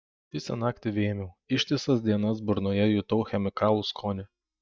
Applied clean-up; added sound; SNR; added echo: neural mask model DeepFilterNet 3.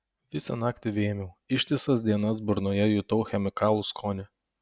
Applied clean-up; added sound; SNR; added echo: none; none; none; none.